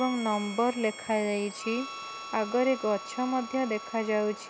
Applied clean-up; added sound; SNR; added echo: none; Harmonica; 12 dB; none.